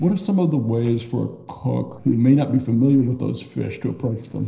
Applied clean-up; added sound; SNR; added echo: neural separator model SepFormer DNS4.